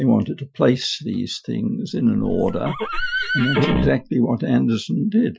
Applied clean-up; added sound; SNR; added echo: classical method Wiener filter.